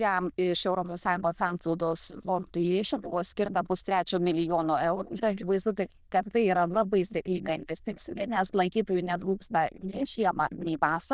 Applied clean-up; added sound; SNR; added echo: neural diffusion model UNIVERSE++.